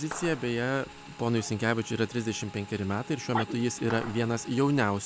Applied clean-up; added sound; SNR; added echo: none; Motorcycle / Engine + Clapping; 15 dB; none.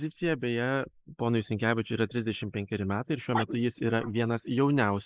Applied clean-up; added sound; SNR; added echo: neural mask model Resemble Enhance denoiser.